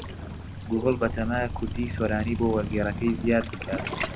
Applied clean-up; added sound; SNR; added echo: none; Waves, surf + Motorcycle; 5 dB; none.